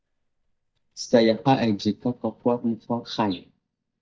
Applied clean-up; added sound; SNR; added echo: neural mask model DeepFilterNet 3.